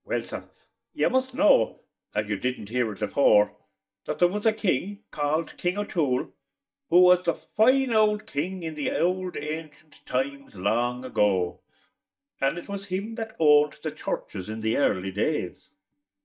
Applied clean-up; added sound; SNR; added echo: neural mask model DeepFilterNet 3.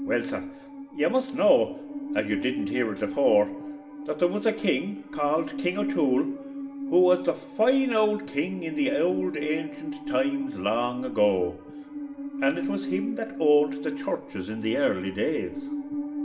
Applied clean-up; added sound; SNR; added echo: none; Musical instrument; 8 dB; reverberation time 0.8 s.